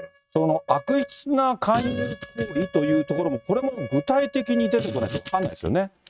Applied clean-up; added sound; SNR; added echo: neural mask model RNNoise.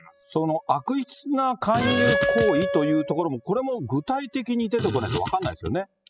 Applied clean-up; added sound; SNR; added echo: classical method spectral subtraction.